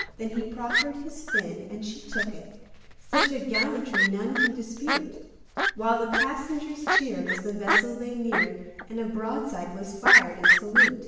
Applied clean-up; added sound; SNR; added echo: none; Fowl; -4 dB; reverberation time 1.0 s.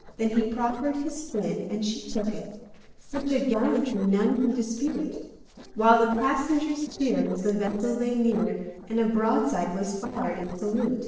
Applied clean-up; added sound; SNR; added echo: neural separator model SepFormer DNS4.